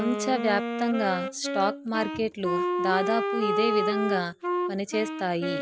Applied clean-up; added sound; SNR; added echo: none; Wind instrument, woodwind instrument; 1 dB; none.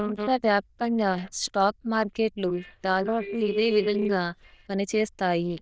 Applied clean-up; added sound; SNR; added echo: neural diffusion model UNIVERSE++.